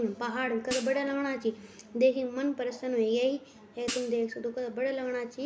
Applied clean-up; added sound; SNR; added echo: none; Hi-hat; 11 dB; none.